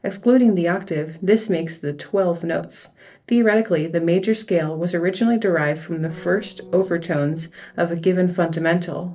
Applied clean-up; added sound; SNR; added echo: neural separator model SepFormer DNS4.